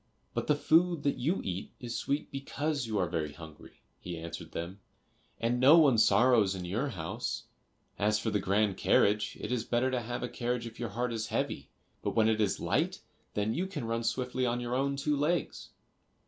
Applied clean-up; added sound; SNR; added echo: none; none; none; none.